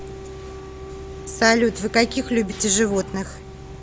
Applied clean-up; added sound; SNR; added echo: none; Siren / Dog; 16 dB; none.